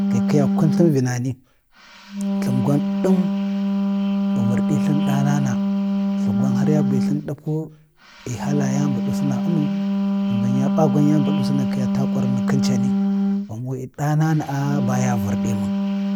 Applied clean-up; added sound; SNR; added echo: none; Wind instrument, woodwind instrument; -3 dB; none.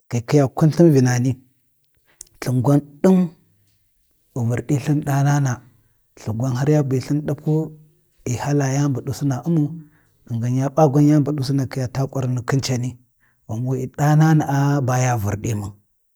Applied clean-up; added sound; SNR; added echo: none; none; none; none.